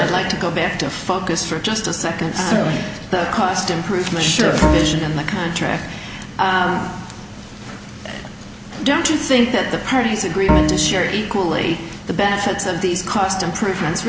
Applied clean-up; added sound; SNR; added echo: none; Bowed string instrument; 1 dB; none.